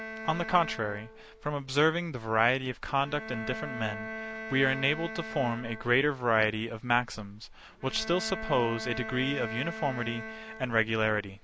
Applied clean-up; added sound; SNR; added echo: none; Bowed string instrument; 11 dB; none.